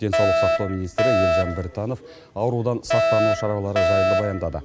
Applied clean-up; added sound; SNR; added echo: none; Alarm; -4 dB; none.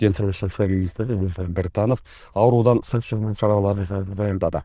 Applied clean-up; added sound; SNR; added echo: neural diffusion model UNIVERSE++.